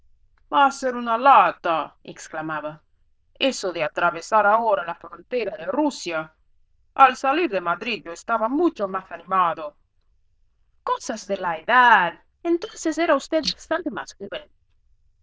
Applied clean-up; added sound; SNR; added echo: neural diffusion model UNIVERSE++.